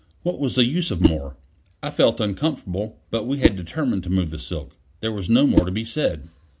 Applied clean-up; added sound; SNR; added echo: none; Whoosh, swoosh, swish; 5 dB; none.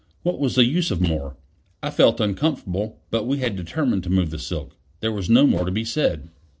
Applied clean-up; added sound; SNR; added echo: neural separator model SepFormer DNS4.